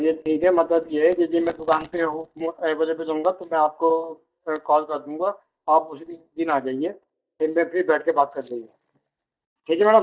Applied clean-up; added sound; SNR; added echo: neural mask model DeepFilterNet 3.